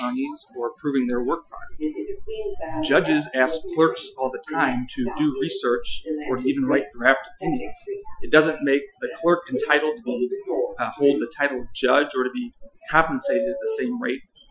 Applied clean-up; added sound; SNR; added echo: classical method Wiener filter.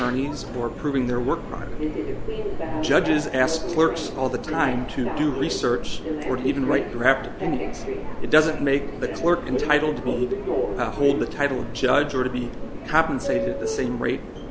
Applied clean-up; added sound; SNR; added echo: none; Subway, metro, underground; 6 dB; none.